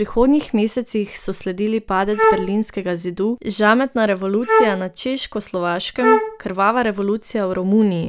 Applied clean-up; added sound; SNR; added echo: none; Wind instrument, woodwind instrument; -1 dB; none.